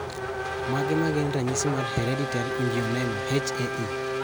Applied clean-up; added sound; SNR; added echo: none; Race car, auto racing / Accelerating, revving, vroom; 1 dB; none.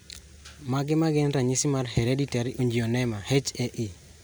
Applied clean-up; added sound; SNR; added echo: none; none; none; none.